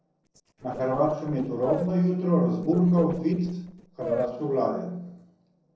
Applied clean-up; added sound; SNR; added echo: neural separator model SepFormer DNS4.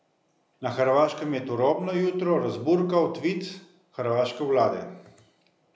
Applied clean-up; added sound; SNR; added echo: none; none; none; none.